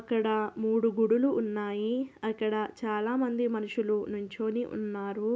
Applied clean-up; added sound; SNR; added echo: none; none; none; none.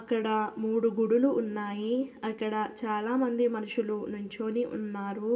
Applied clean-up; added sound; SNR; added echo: none; none; none; reverberation time 1.2 s.